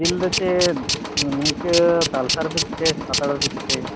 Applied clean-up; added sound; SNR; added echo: none; Tools; 2 dB; none.